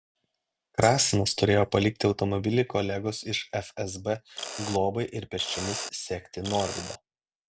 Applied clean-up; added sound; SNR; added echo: none; Tambourine + Mechanisms; 12 dB; none.